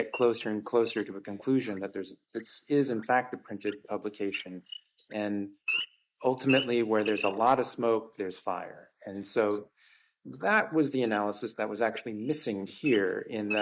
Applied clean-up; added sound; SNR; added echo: neural mask model Resemble Enhance denoiser.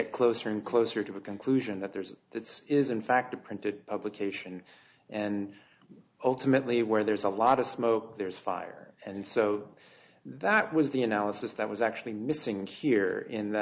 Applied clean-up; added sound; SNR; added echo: none; none; none; none.